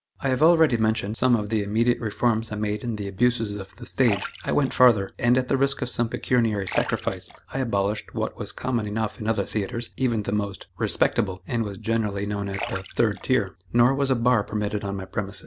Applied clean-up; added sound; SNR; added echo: none; Splash, splatter; 15 dB; none.